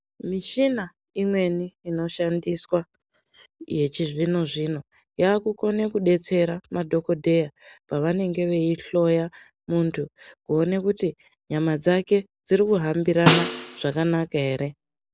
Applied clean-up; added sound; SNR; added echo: none; Snare drum; 0 dB; none.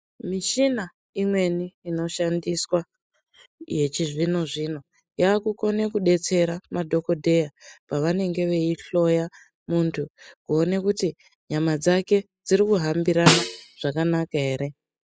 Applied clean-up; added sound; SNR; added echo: classical method spectral subtraction.